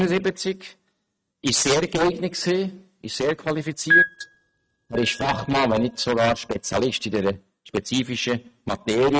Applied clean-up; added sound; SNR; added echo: neural mask model RNNoise.